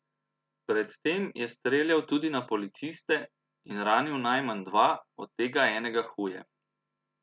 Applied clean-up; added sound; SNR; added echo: none; none; none; none.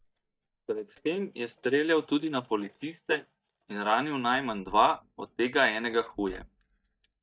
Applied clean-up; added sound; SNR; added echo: neural mask model DeepFilterNet 3.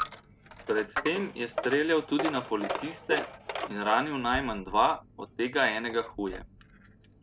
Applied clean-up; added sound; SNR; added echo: none; Coin (dropping); 9 dB; none.